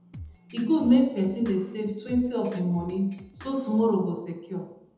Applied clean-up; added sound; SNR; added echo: none; Drum kit; 20 dB; reverberation time 0.7 s.